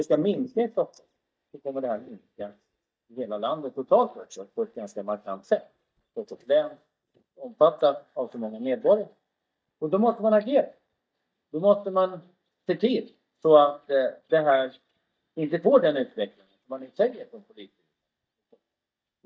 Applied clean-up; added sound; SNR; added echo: neural mask model DeepFilterNet 3.